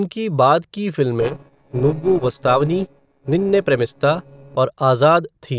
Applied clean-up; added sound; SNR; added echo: neural separator model SepFormer DNS4.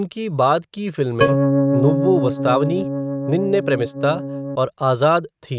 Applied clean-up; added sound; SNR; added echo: neural mask model RNNoise.